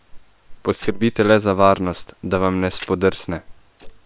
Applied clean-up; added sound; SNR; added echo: neural separator model SepFormer WHAM!.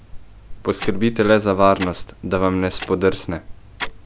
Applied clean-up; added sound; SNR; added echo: none; Clock; 11 dB; none.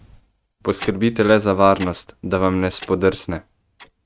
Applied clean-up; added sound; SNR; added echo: neural mask model RNNoise.